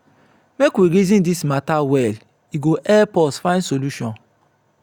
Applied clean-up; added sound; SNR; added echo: none; none; none; none.